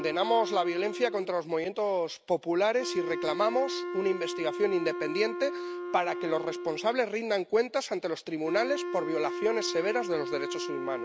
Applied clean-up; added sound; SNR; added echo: none; Wind instrument, woodwind instrument; 7 dB; none.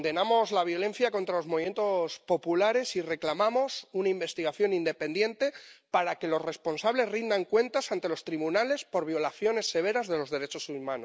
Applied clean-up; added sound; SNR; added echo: none; none; none; none.